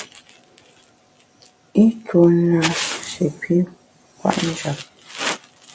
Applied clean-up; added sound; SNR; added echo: none; none; none; none.